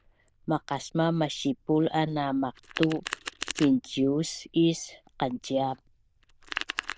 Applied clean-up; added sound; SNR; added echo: neural diffusion model UNIVERSE++.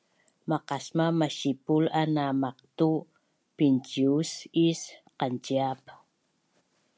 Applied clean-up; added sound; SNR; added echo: none; none; none; none.